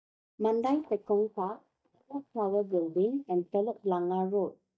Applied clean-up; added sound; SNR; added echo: neural mask model DeepFilterNet 3.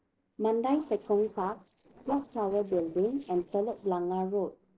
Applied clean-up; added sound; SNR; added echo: neural separator model SepFormer DNS4.